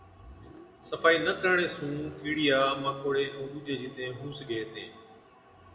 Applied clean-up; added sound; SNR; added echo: none; Car; 19 dB; reverberation time 1.1 s.